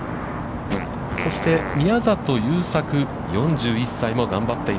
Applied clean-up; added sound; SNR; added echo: none; Fart; 11 dB; none.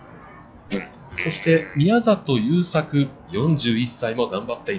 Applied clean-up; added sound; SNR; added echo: classical method log-MMSE.